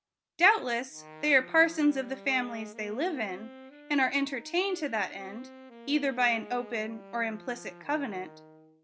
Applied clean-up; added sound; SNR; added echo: none; Wind instrument, woodwind instrument; 18 dB; none.